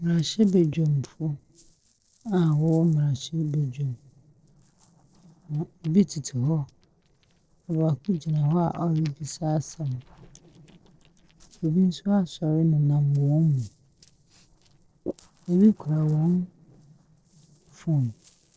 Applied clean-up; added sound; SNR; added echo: neural separator model SepFormer DNS4.